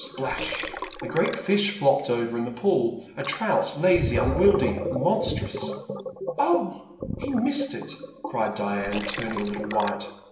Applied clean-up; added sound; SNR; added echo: none; Gurgling; 7 dB; reverberation time 0.8 s.